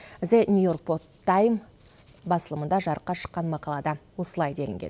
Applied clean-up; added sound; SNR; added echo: none; none; none; none.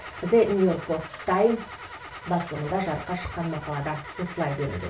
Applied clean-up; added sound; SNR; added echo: none; Engine starting / Car; 13 dB; reverberation time 0.2 s.